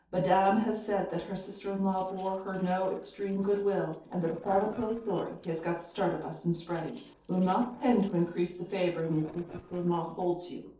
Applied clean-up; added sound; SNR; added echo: neural separator model SepFormer DNS4.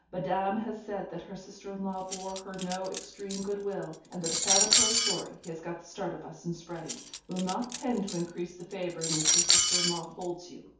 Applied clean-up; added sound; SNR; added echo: none; Cutlery, silverware; -5 dB; reverberation time 0.6 s.